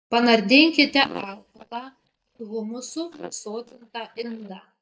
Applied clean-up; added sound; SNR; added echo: neural mask model DeepFilterNet 3.